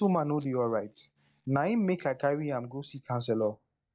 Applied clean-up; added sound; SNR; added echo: neural mask model DeepFilterNet 3.